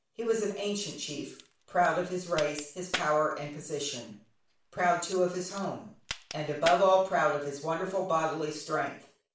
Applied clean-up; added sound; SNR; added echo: none; Crack; 13 dB; reverberation time 0.4 s.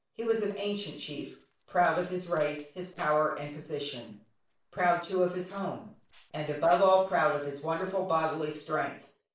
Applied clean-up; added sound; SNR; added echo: neural separator model SepFormer DNS4.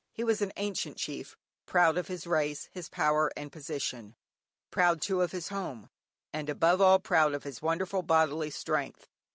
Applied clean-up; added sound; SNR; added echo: none; none; none; none.